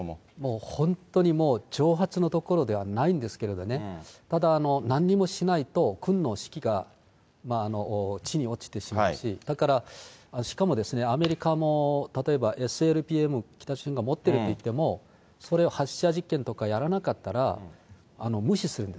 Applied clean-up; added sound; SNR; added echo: none; none; none; none.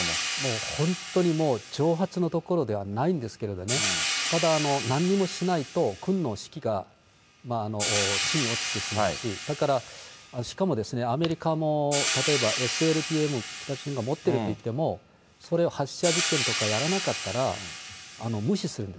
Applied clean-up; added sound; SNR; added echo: none; Hi-hat; 5 dB; none.